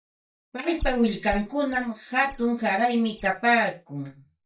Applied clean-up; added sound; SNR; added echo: neural mask model DeepFilterNet 3.